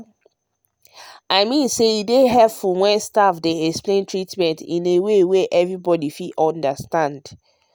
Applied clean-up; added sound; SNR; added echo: none; none; none; none.